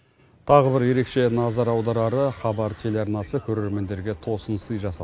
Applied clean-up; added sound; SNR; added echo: none; none; none; none.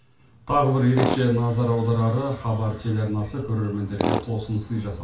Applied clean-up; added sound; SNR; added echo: none; Tools; 9 dB; reverberation time 0.3 s.